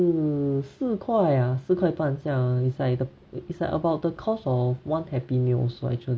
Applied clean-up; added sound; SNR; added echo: none; none; none; none.